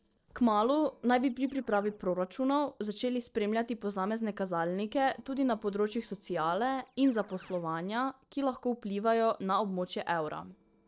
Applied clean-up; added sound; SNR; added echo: neural separator model SepFormer DNS4.